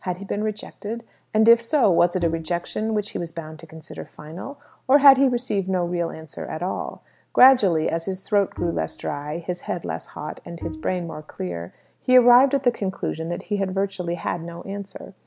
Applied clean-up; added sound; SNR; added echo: none; Bowed string instrument; 13 dB; none.